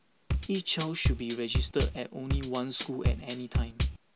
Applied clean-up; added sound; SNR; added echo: none; Bass drum / Drum kit; -3 dB; none.